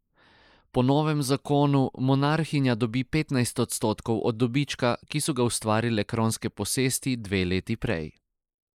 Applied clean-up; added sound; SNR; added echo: neural mask model Resemble Enhance denoiser.